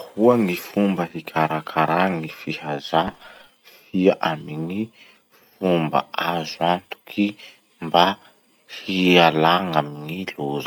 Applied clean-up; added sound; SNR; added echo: none; Tap; 18 dB; none.